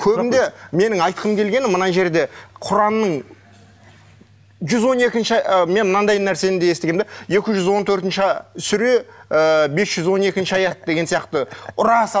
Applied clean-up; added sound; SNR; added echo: none; none; none; none.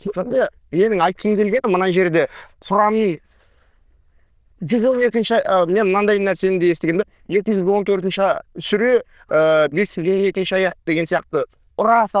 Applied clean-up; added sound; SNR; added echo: neural diffusion model UNIVERSE++.